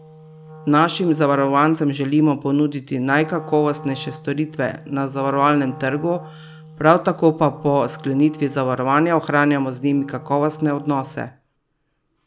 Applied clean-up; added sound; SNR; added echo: none; Wind instrument, woodwind instrument; 19 dB; none.